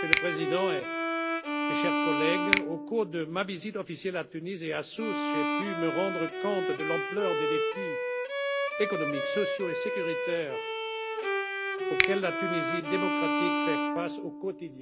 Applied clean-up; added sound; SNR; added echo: none; Bowed string instrument + Finger snapping; -3 dB; none.